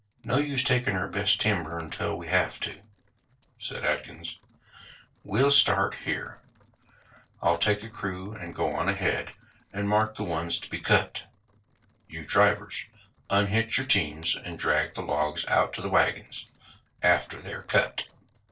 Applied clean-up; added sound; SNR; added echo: neural separator model SepFormer DNS4.